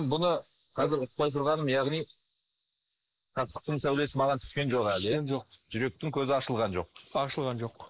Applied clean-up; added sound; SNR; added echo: neural mask model Resemble Enhance denoiser.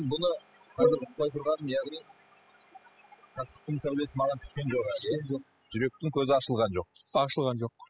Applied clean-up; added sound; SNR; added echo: classical method spectral subtraction.